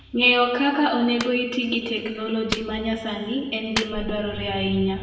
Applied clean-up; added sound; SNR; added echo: none; Clapping; 14 dB; reverberation time 1.1 s.